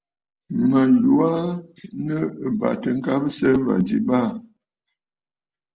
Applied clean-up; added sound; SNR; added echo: none; none; none; none.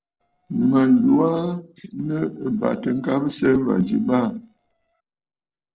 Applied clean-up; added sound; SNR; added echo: neural separator model SepFormer DNS4.